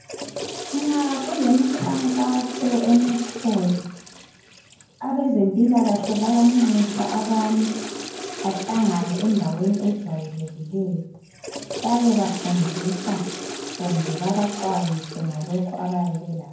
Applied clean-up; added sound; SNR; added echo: none; Toilet flush / Water; 11 dB; reverberation time 0.9 s.